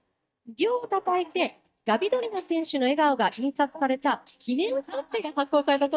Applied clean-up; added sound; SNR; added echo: neural mask model DeepFilterNet 3.